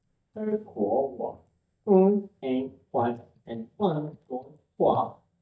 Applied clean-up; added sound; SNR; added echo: neural mask model DeepFilterNet 3.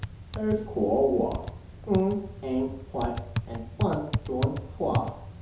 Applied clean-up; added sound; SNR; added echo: none; Typing; 4 dB; reverberation time 2.8 s.